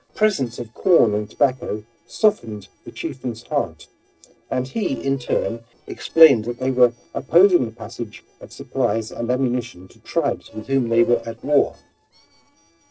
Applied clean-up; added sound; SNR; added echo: neural separator model SepFormer DNS4.